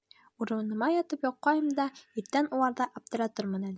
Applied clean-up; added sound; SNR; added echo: none; none; none; none.